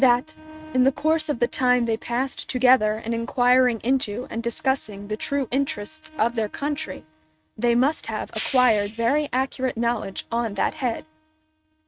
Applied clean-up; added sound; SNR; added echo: neural mask model RNNoise.